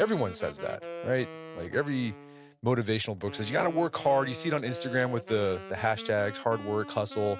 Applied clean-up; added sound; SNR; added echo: none; Wind instrument, woodwind instrument; 13 dB; none.